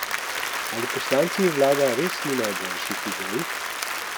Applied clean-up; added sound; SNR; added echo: none; Applause; 3 dB; none.